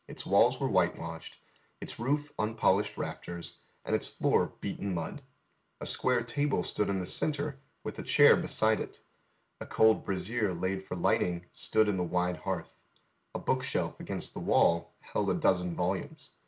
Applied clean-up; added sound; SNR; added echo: none; none; none; none.